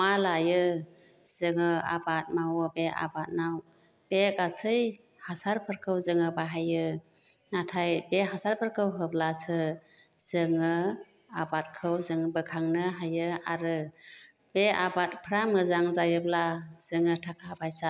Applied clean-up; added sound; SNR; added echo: none; none; none; none.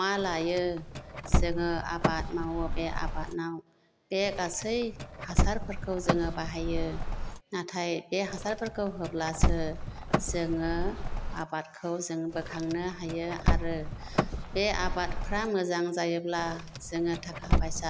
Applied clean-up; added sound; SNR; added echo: none; Car; -1 dB; none.